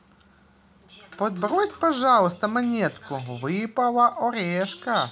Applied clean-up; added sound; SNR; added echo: none; none; none; none.